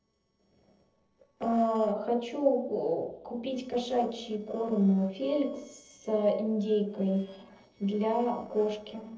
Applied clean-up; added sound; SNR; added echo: neural separator model SepFormer DNS4.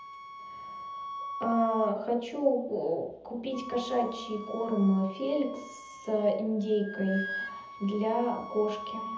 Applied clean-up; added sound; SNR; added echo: none; Wind instrument, woodwind instrument; 11 dB; reverberation time 0.7 s.